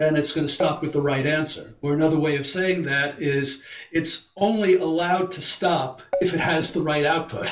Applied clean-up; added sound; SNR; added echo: none; Keyboard (musical); 10 dB; reverberation time 0.3 s.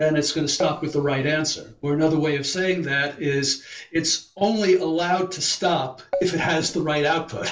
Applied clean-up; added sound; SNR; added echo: neural separator model SepFormer DNS4.